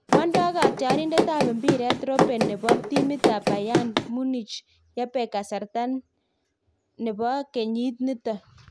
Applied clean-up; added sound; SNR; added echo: none; Run; -4 dB; none.